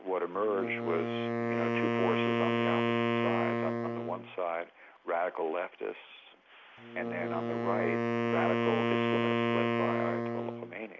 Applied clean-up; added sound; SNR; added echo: none; Wind instrument, woodwind instrument; -4 dB; none.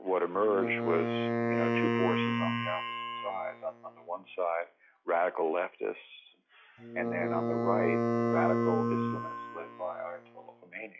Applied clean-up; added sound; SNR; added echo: classical method log-MMSE.